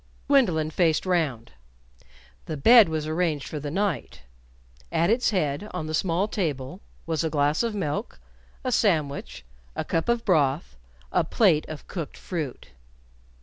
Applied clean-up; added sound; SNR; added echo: none; none; none; none.